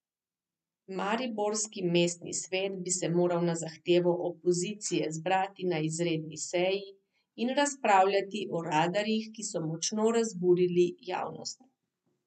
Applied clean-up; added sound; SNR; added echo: none; none; none; none.